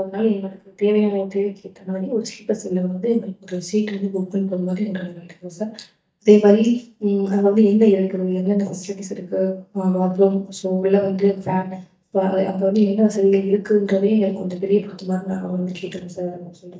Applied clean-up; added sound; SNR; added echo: neural mask model DeepFilterNet 3.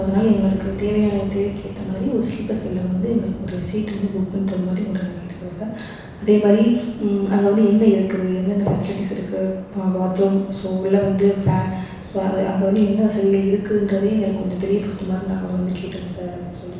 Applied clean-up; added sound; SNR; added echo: none; Waves, surf; 16 dB; reverberation time 1.1 s.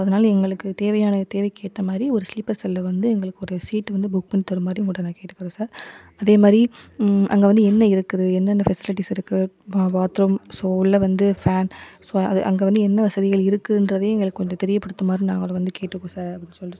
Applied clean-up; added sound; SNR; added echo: none; none; none; none.